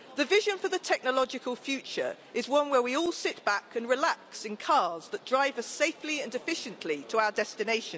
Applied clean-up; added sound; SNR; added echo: none; none; none; none.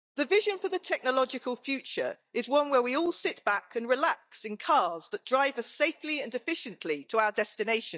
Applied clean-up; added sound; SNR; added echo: neural mask model DeepFilterNet 3.